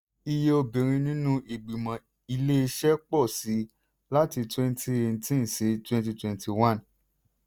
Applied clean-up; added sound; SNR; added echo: none; none; none; none.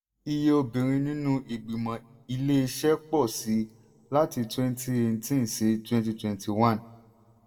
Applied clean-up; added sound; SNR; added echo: none; none; none; reverberation time 0.5 s.